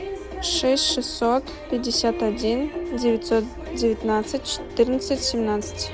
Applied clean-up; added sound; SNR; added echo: none; none; none; none.